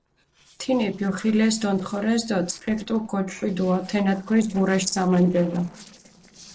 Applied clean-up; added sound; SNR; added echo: neural separator model SepFormer DNS4.